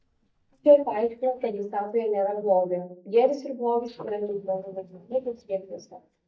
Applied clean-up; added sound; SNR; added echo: neural mask model DeepFilterNet 3.